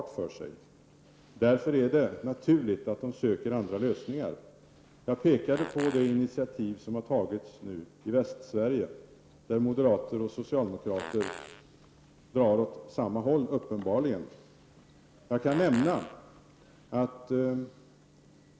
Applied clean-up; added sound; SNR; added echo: none; Fart; 17 dB; none.